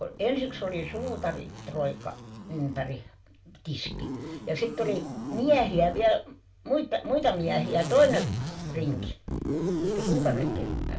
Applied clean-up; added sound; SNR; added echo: none; Zipper (clothing); 5 dB; reverberation time 0.2 s.